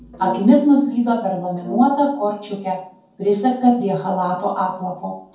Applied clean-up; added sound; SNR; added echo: none; Brass instrument; 16 dB; reverberation time 0.6 s.